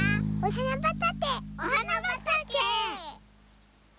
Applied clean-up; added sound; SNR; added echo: none; Bass guitar; 5 dB; none.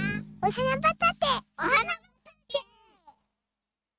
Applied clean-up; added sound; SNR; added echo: neural mask model RNNoise.